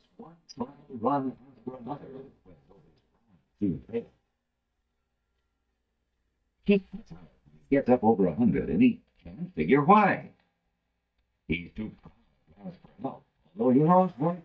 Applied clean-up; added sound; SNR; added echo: neural mask model DeepFilterNet 3.